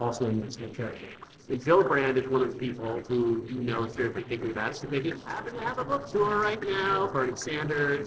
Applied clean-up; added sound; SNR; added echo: neural separator model SepFormer DNS4.